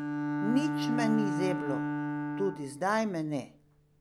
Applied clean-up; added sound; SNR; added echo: none; Bowed string instrument; 1 dB; none.